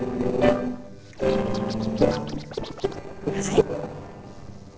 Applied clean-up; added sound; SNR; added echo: neural separator model SepFormer DNS4.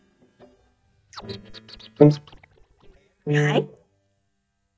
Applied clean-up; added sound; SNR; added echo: neural mask model DeepFilterNet 3.